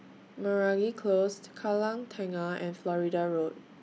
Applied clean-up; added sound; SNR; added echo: none; none; none; none.